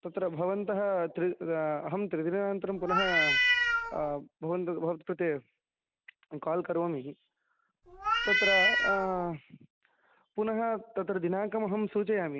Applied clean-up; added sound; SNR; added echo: none; Meow; -4 dB; none.